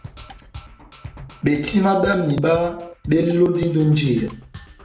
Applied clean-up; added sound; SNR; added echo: none; Percussion; 19 dB; none.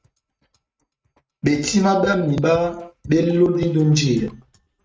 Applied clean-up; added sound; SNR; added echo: neural mask model RNNoise.